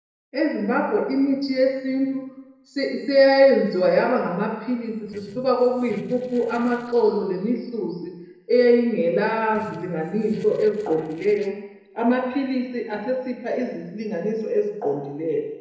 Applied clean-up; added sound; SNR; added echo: neural separator model SepFormer DNS4.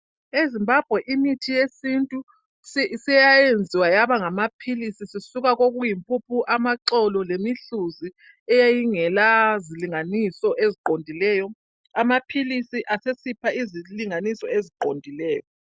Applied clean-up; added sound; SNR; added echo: none; none; none; none.